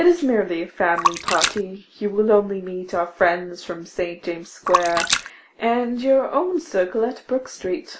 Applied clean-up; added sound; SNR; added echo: none; Splash, splatter; 4 dB; none.